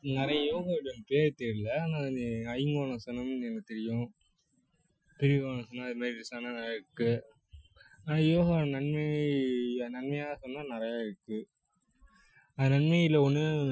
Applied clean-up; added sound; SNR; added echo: classical method Wiener filter.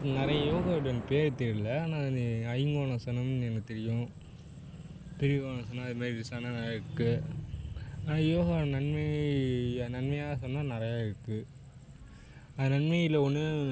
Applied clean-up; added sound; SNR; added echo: none; Thunder; 15 dB; none.